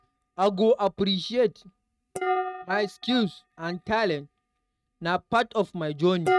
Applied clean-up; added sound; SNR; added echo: neural mask model RNNoise.